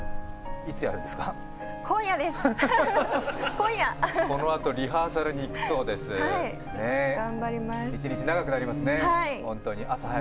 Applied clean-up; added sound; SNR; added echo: none; Buzz; 9 dB; none.